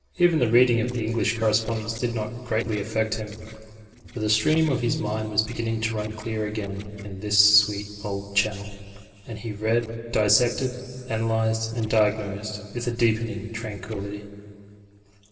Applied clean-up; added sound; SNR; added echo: neural separator model SepFormer DNS4.